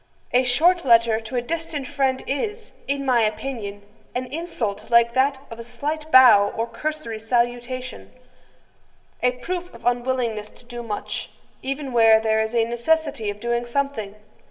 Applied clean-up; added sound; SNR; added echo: none; Bird vocalization, bird call, bird song; 16 dB; reverberation time 1.0 s.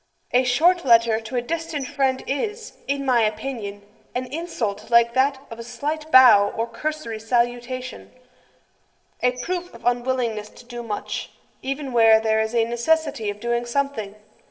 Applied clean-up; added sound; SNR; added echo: neural separator model SepFormer DNS4.